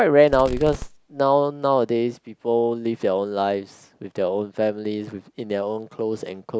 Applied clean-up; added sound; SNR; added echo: none; Fireworks; 11 dB; none.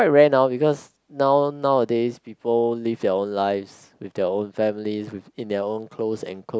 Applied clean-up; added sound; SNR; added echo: none; none; none; none.